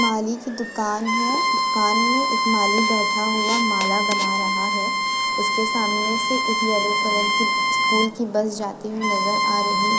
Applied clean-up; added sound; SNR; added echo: none; Bowed string instrument; -4 dB; none.